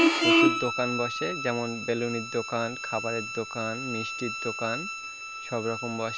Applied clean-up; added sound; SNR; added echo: none; Bowed string instrument + Vehicle horn, car horn, honking; -3 dB; none.